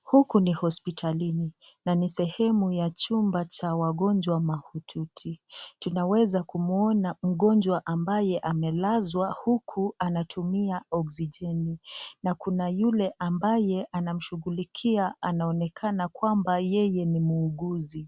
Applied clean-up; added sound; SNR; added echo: none; none; none; none.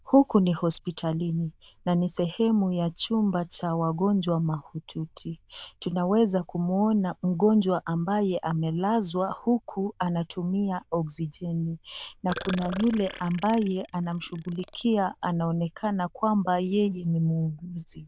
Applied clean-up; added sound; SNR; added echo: neural diffusion model UNIVERSE++.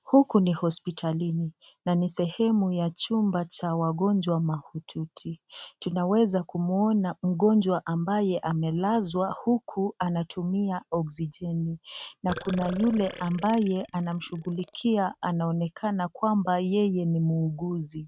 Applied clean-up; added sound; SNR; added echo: neural mask model RNNoise.